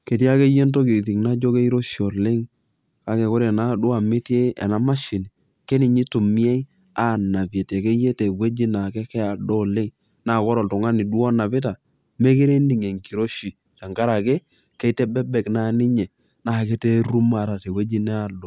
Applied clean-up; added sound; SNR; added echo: none; none; none; none.